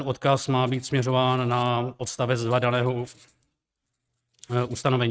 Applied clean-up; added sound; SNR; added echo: neural mask model RNNoise.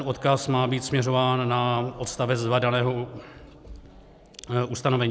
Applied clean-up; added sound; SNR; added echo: none; none; none; none.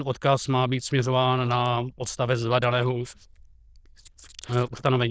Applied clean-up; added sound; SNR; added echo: neural diffusion model UNIVERSE++.